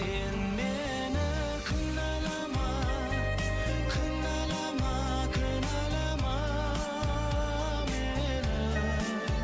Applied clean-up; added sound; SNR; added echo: none; Wind instrument, woodwind instrument; 14 dB; none.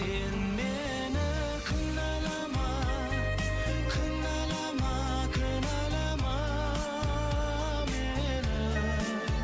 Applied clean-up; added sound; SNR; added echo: none; none; none; none.